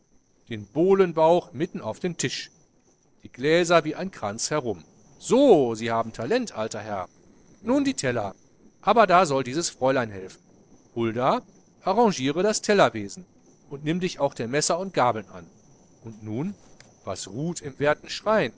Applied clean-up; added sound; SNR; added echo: neural separator model SepFormer DNS4.